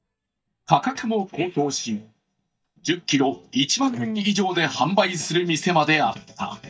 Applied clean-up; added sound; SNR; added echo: neural mask model DeepFilterNet 3.